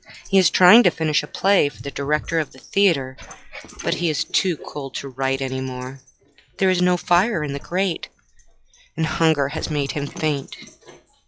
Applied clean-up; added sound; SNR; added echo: classical method log-MMSE.